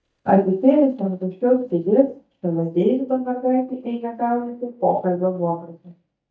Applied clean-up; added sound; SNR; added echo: neural mask model DeepFilterNet 3.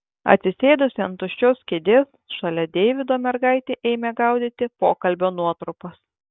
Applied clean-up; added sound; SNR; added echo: none; none; none; none.